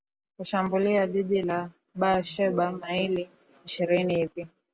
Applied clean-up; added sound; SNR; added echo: none; none; none; none.